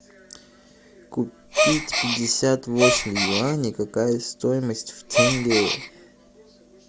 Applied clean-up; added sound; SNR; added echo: none; Gasp; -2 dB; none.